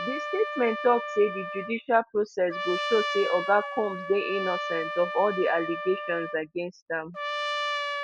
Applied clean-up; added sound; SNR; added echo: none; Trumpet; 6 dB; none.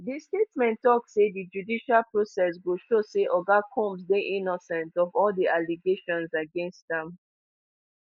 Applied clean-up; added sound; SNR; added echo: neural mask model Resemble Enhance denoiser.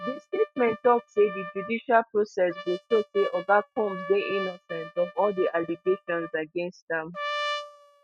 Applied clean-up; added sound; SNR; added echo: neural mask model RNNoise.